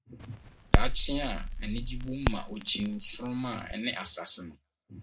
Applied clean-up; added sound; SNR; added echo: none; Crackle; -4 dB; reverberation time 0.2 s.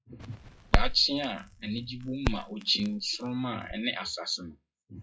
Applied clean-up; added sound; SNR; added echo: classical method WPE with log-MMSE.